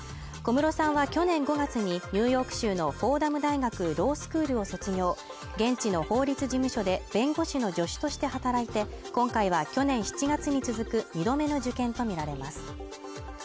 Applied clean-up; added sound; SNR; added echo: none; none; none; none.